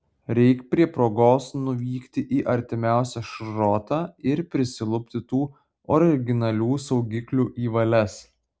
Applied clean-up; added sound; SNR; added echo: none; none; none; none.